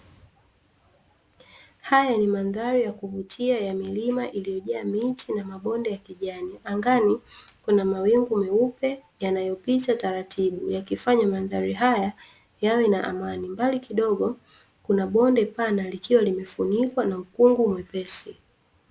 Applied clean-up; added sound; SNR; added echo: none; none; none; none.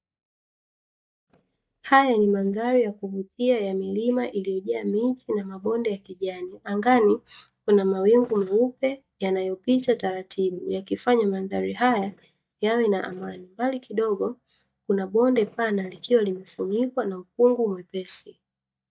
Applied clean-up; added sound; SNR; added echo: neural mask model DeepFilterNet 3.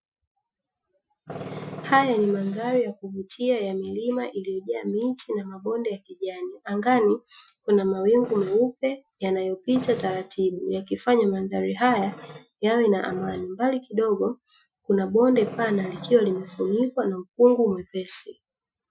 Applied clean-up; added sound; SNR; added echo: classical method Wiener filter.